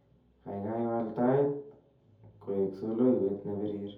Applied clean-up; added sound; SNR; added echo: none; none; none; reverberation time 0.5 s.